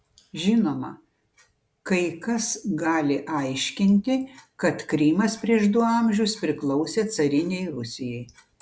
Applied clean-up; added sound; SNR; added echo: none; none; none; none.